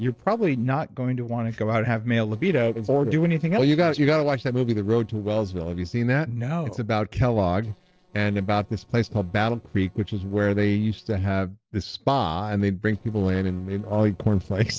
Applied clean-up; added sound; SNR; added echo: neural separator model SepFormer DNS4.